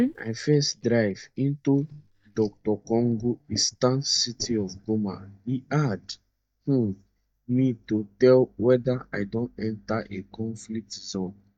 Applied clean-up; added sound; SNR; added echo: neural mask model DeepFilterNet 3.